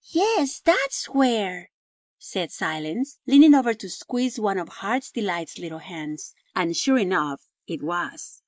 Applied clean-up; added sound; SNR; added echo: neural mask model Resemble Enhance denoiser.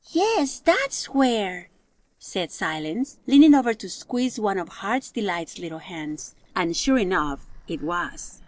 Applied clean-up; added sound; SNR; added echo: neural separator model SepFormer DNS4.